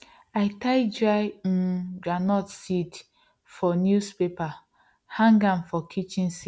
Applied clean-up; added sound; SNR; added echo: none; none; none; none.